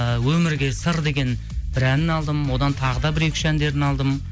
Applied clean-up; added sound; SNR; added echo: none; none; none; none.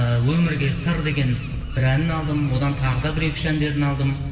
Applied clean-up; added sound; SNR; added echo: none; Bird; 18 dB; reverberation time 2.3 s.